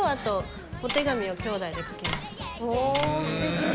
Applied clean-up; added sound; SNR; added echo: none; Tap; 7 dB; none.